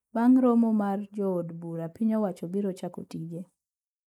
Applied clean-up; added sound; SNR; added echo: neural mask model Resemble Enhance denoiser.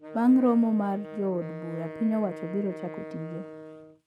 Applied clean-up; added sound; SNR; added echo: neural mask model RNNoise.